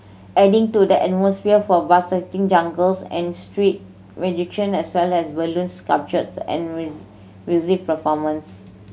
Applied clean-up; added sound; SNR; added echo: none; none; none; none.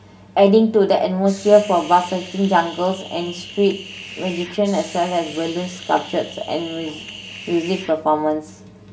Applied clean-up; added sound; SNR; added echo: none; Hiss; 16 dB; reverberation time 0.5 s.